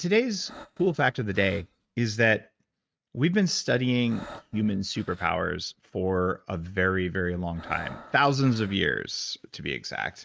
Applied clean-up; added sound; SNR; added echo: neural mask model RNNoise.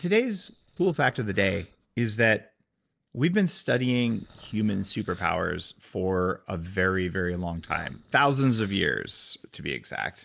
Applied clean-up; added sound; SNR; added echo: neural separator model SepFormer DNS4.